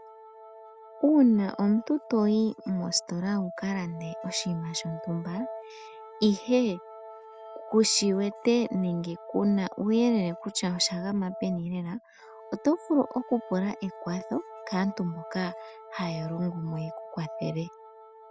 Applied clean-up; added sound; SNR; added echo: none; Wind instrument, woodwind instrument + Musical instrument; 15 dB; none.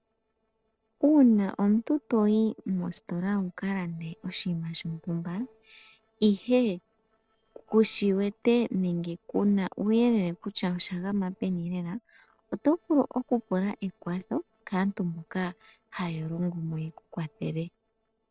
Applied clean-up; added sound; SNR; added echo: neural separator model SepFormer DNS4.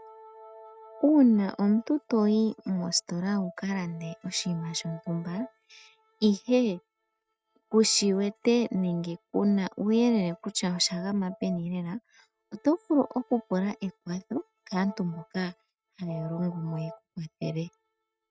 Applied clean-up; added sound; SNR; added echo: neural mask model RNNoise.